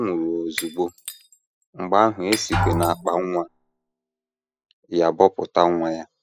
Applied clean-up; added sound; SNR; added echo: classical method spectral subtraction.